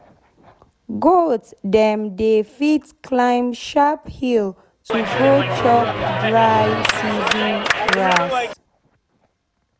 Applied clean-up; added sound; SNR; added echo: none; Clapping; 1 dB; none.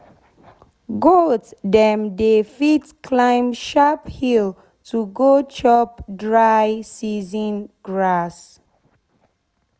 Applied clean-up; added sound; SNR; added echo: none; none; none; none.